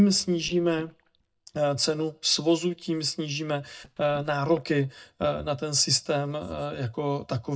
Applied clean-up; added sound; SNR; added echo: neural mask model DeepFilterNet 3.